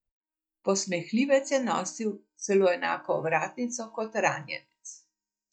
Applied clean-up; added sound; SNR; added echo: neural mask model DeepFilterNet 3.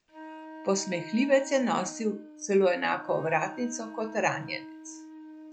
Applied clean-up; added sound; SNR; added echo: none; Wind instrument, woodwind instrument; 15 dB; none.